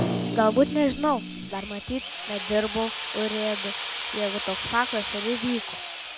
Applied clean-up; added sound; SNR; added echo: none; Drum + Drill; 2 dB; none.